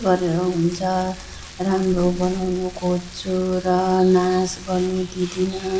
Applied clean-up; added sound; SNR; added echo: none; Rain; 16 dB; reverberation time 2.7 s.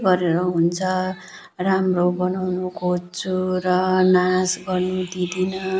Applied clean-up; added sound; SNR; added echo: none; none; none; none.